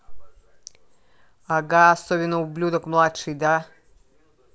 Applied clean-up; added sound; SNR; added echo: none; none; none; none.